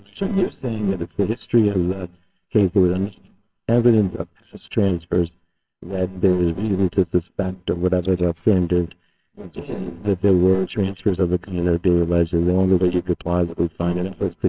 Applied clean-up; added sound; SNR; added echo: neural separator model SepFormer WHAMR!.